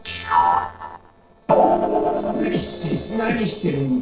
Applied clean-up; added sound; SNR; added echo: neural separator model SepFormer DNS4.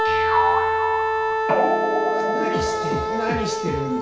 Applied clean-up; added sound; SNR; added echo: none; Wind instrument, woodwind instrument; -2 dB; reverberation time 0.6 s.